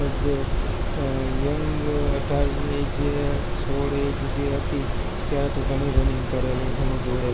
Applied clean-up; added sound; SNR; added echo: none; Mechanisms; -4 dB; none.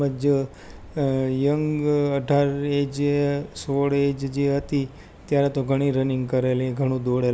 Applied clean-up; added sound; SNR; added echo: none; none; none; none.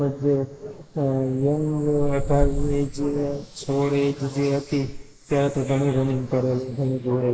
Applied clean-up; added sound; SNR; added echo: neural mask model Resemble Enhance denoiser.